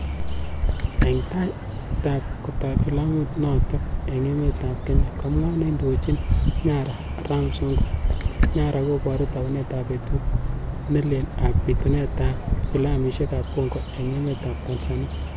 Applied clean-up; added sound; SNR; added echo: none; Bird; 5 dB; none.